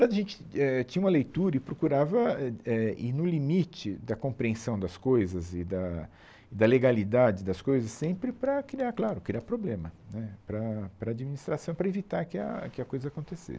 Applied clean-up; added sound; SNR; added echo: none; none; none; none.